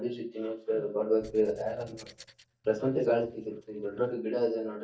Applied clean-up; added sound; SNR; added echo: neural mask model DeepFilterNet 3.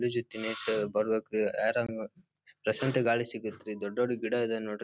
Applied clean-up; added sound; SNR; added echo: none; none; none; none.